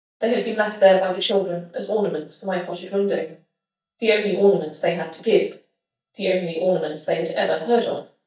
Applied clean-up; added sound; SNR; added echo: neural mask model DeepFilterNet 3.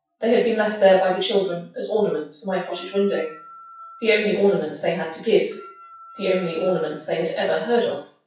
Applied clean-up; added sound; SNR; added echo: classical method WPE with log-MMSE.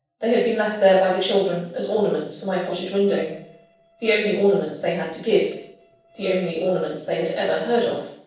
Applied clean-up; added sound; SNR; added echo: neural separator model SepFormer DNS4.